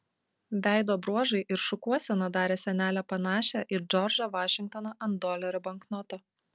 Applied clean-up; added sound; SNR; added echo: none; none; none; none.